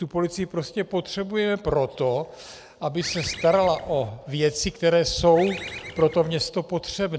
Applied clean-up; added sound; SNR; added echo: none; Bird; 13 dB; none.